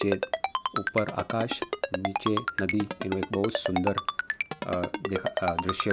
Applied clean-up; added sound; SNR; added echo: none; Ringtone; 1 dB; none.